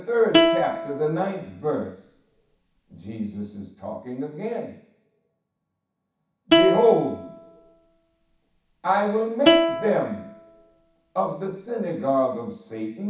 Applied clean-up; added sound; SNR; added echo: none; Plucked string instrument; -1 dB; reverberation time 0.7 s.